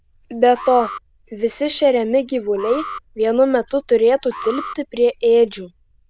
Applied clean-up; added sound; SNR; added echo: neural diffusion model UNIVERSE++.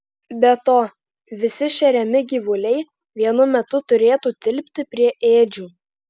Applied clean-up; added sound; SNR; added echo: none; none; none; none.